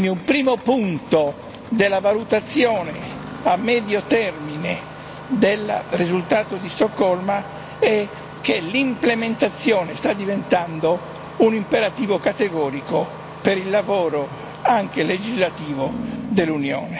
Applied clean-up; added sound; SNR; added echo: none; Engine starting; 14 dB; none.